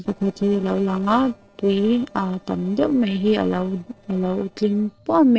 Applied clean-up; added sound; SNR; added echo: neural separator model SepFormer DNS4.